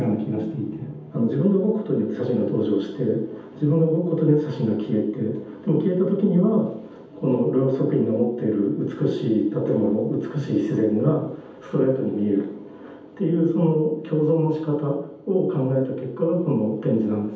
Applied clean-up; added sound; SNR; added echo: none; none; none; reverberation time 0.8 s.